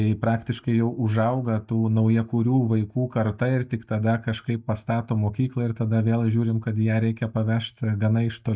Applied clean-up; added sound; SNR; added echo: neural mask model DeepFilterNet 3.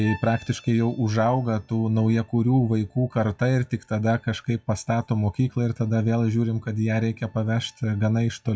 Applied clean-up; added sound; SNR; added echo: classical method WPE with log-MMSE.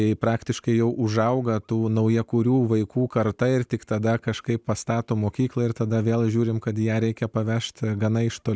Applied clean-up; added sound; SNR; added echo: none; none; none; none.